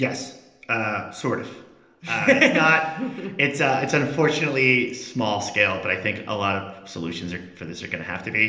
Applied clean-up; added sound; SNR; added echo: none; none; none; reverberation time 1.0 s.